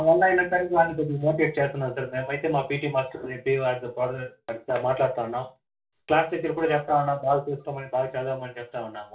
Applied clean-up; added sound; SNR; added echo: none; none; none; reverberation time 0.3 s.